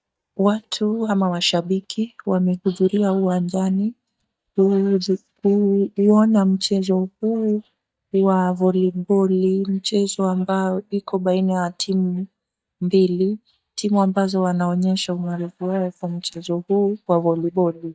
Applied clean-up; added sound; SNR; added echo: neural mask model DeepFilterNet 3.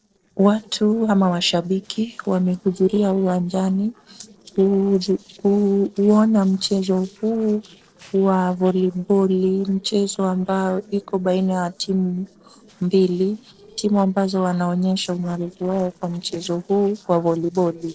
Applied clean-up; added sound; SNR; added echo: neural separator model SepFormer DNS4.